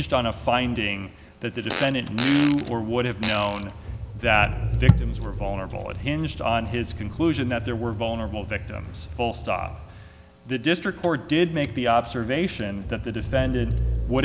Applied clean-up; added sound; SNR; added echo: none; Engine / Car + Fart; 6 dB; none.